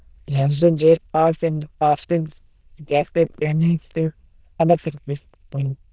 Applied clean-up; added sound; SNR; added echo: neural diffusion model UNIVERSE++.